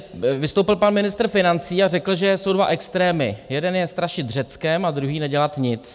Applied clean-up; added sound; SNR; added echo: none; none; none; none.